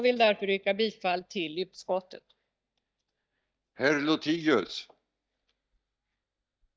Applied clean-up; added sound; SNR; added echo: neural mask model DeepFilterNet 3.